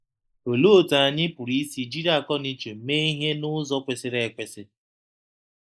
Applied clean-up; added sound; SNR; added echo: neural mask model Resemble Enhance denoiser.